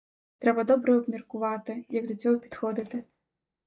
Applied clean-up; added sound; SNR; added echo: neural mask model DeepFilterNet 3.